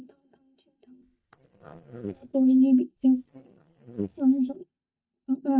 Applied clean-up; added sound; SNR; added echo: neural mask model DeepFilterNet 3.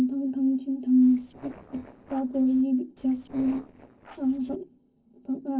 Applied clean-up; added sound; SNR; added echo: neural separator model SepFormer DNS4.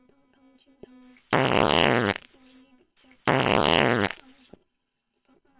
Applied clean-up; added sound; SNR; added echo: neural separator model SepFormer WHAMR!.